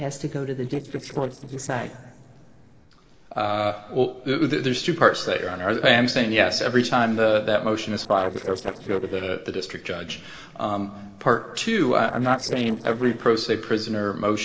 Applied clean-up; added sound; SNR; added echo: neural separator model SepFormer DNS4.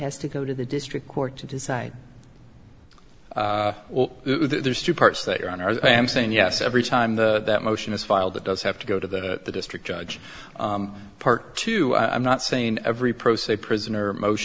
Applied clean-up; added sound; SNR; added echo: none; none; none; none.